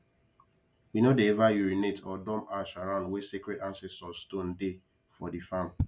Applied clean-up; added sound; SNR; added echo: none; none; none; none.